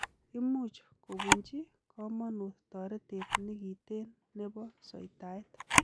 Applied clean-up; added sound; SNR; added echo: none; Camera; -4 dB; none.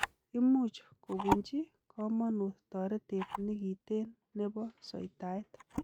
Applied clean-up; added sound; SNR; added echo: neural mask model RNNoise.